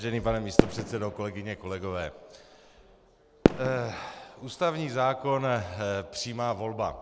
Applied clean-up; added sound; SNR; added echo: none; Fireworks; 0 dB; none.